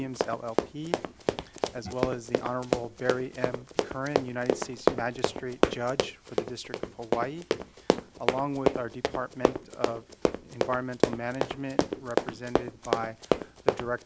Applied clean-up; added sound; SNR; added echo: none; Run; -5 dB; none.